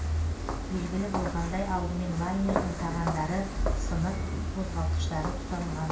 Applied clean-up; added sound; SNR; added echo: none; Walk, footsteps; -1 dB; reverberation time 0.4 s.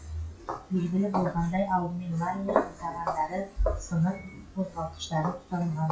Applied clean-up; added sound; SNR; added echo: classical method WPE with log-MMSE.